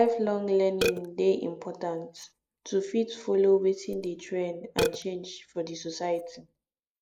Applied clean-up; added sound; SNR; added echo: neural mask model Resemble Enhance denoiser.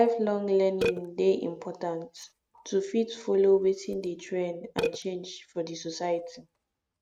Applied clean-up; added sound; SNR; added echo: neural mask model RNNoise.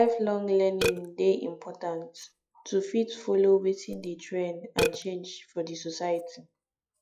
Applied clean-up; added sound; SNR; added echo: classical method log-MMSE.